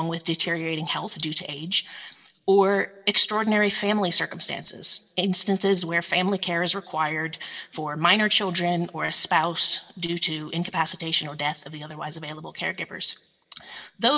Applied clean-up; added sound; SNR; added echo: none; none; none; reverberation time 0.3 s.